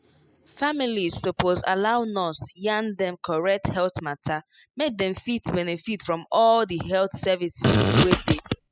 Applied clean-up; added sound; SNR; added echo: classical method spectral subtraction.